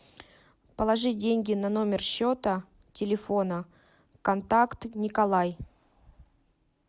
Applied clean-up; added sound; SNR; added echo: none; none; none; none.